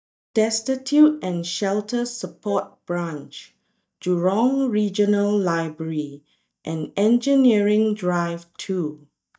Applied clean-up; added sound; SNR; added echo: neural mask model DeepFilterNet 3.